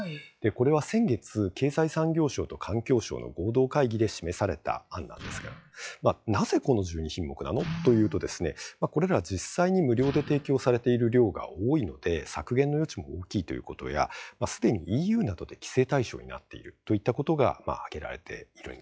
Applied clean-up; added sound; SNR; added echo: classical method log-MMSE.